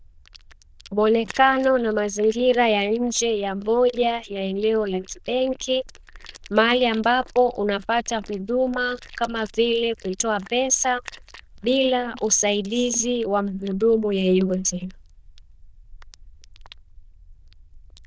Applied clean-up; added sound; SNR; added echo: neural diffusion model UNIVERSE++.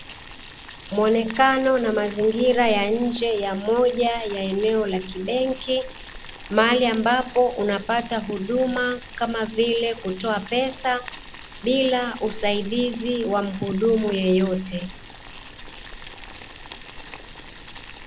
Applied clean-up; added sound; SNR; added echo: none; Boiling; 14 dB; none.